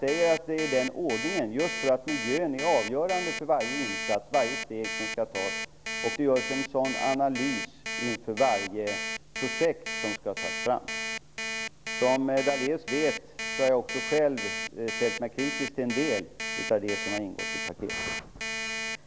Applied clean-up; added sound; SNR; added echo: none; Alarm; 5 dB; none.